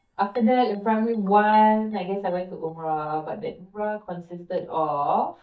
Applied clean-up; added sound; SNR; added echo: neural mask model DeepFilterNet 3.